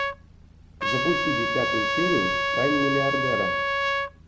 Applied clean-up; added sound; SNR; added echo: none; Trumpet; -3 dB; none.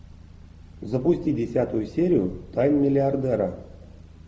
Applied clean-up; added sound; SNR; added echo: none; none; none; none.